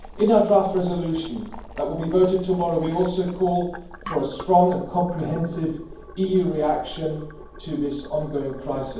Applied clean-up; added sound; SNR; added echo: none; Boiling; 16 dB; reverberation time 0.9 s.